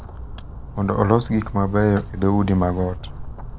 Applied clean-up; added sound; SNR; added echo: none; Splash, splatter; 12 dB; none.